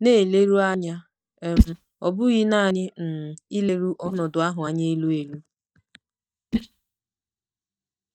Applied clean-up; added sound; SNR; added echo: neural mask model DeepFilterNet 3.